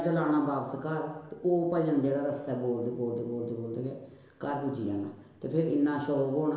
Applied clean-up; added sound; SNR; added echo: none; none; none; reverberation time 1.1 s.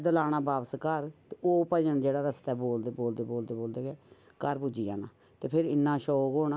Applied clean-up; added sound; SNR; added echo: none; none; none; none.